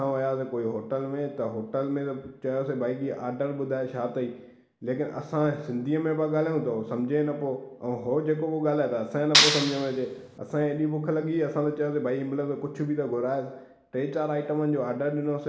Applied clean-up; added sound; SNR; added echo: none; Clapping; -4 dB; reverberation time 0.4 s.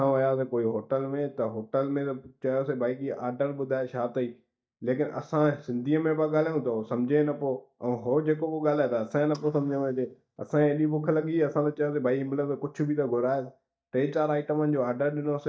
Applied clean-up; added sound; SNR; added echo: neural mask model DeepFilterNet 3.